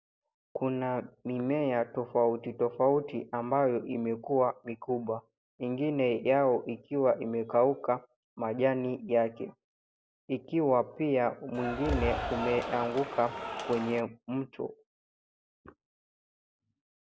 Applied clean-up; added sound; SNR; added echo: none; Cheering; 4 dB; none.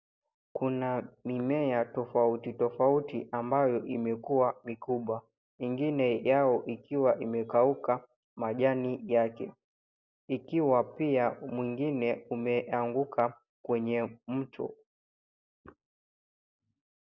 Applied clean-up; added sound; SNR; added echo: none; none; none; none.